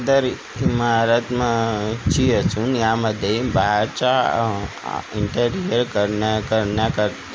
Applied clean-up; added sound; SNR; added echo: none; none; none; none.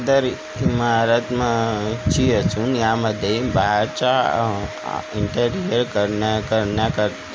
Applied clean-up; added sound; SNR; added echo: none; Wind instrument, woodwind instrument; 16 dB; none.